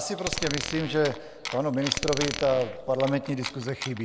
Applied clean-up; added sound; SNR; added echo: none; Chewing, mastication + Glass; 7 dB; none.